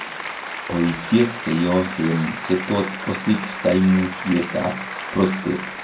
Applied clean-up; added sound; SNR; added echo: none; Applause; 9 dB; reverberation time 0.3 s.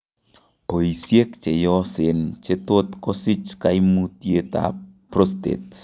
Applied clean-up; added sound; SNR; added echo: none; none; none; none.